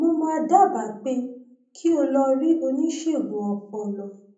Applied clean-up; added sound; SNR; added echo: none; none; none; reverberation time 0.6 s.